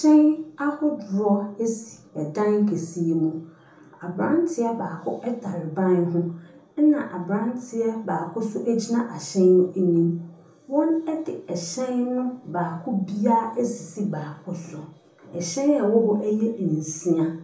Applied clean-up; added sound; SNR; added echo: none; none; none; reverberation time 1.0 s.